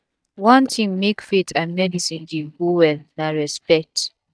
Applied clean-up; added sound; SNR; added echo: neural mask model DeepFilterNet 3.